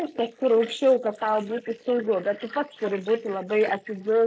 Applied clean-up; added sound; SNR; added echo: neural mask model Resemble Enhance denoiser.